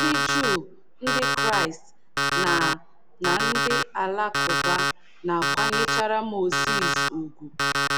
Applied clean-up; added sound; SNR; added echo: none; Alarm; -3 dB; none.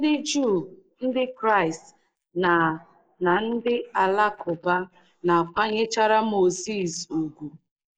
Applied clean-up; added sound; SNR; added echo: neural mask model Resemble Enhance denoiser.